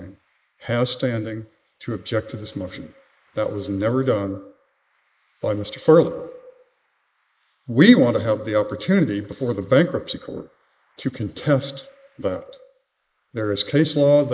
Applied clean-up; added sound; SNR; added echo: neural mask model Resemble Enhance denoiser.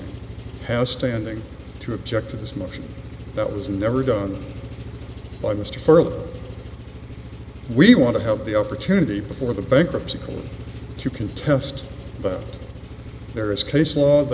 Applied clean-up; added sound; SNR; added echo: none; Engine; 13 dB; none.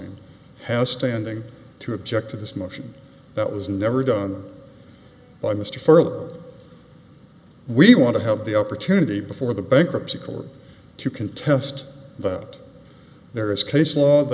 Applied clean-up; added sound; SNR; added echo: none; none; none; none.